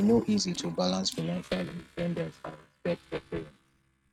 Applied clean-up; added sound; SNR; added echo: neural mask model RNNoise.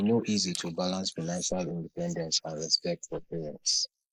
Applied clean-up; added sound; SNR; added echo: neural mask model Resemble Enhance denoiser.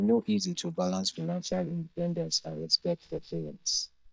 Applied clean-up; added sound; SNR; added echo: neural mask model DeepFilterNet 3.